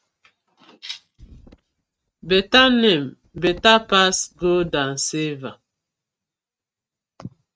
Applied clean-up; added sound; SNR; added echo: neural mask model RNNoise.